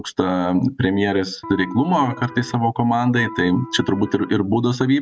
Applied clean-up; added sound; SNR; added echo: none; Electric guitar; 15 dB; none.